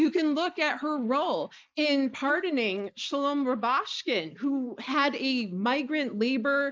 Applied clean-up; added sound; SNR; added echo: neural mask model Resemble Enhance denoiser.